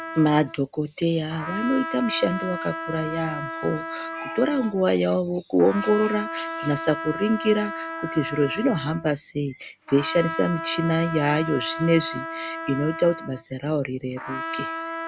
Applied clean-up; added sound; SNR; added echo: none; Trumpet; 9 dB; none.